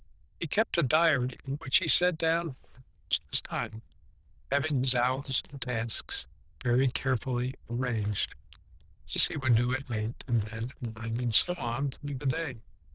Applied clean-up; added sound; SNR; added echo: neural diffusion model UNIVERSE++.